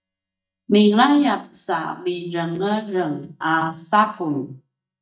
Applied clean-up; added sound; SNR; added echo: neural mask model DeepFilterNet 3.